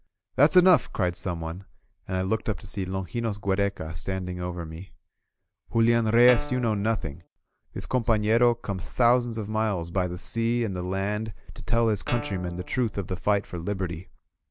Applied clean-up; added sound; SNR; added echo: none; Guitar; 13 dB; none.